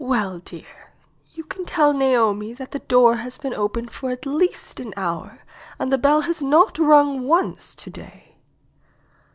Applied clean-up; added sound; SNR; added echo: none; none; none; none.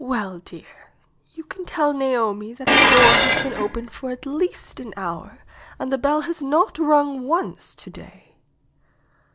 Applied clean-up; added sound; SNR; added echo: none; Dishes, pots, and pans; -4 dB; none.